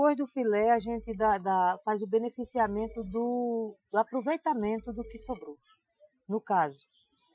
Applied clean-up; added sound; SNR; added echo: classical method Wiener filter.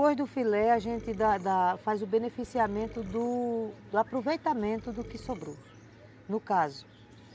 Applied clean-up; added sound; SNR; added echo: none; Burping, eructation; 18 dB; none.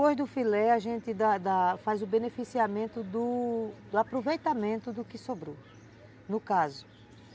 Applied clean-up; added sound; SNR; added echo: none; none; none; none.